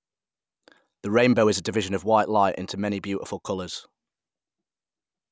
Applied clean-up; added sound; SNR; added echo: none; none; none; none.